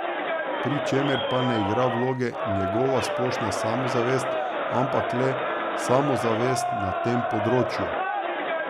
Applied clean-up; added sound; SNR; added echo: none; Crowd; 0 dB; none.